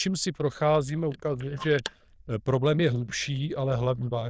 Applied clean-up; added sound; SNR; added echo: neural diffusion model UNIVERSE++.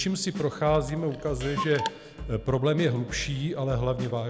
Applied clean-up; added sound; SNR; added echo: none; Drum kit + Clock; 10 dB; none.